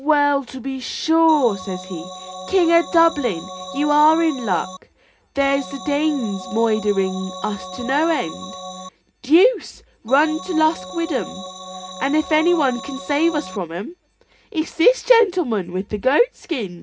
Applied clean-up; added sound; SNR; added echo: none; Organ; 13 dB; reverberation time 0.3 s.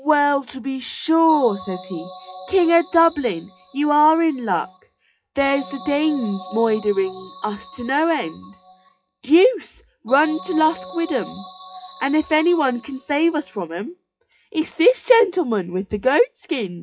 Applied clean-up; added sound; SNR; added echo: classical method WPE with log-MMSE.